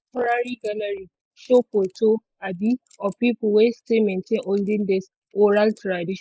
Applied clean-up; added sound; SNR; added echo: neural mask model Resemble Enhance denoiser.